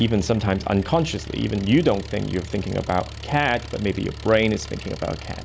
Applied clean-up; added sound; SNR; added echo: none; Engine; 13 dB; none.